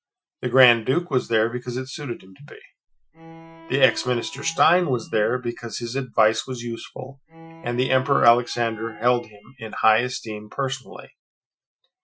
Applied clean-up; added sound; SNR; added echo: classical method Wiener filter.